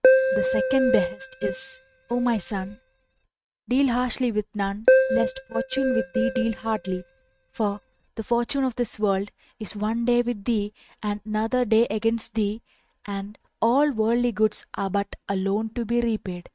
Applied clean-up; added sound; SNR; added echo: neural mask model RNNoise.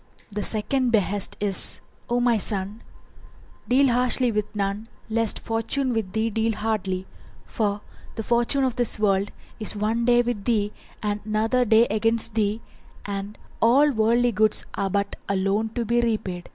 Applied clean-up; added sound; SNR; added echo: none; none; none; none.